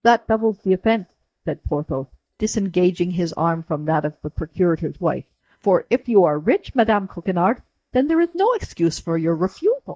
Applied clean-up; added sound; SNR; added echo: neural mask model DeepFilterNet 3.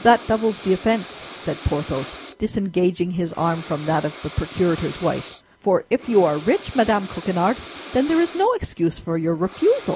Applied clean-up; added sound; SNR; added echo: none; Breathing; 7 dB; none.